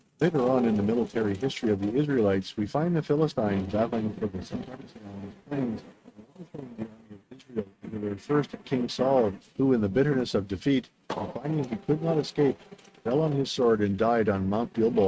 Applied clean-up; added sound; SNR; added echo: neural mask model RNNoise.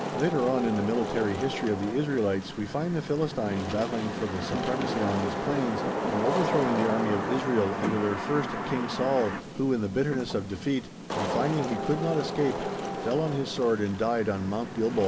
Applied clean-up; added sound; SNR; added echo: none; Wind / Rain; 3 dB; none.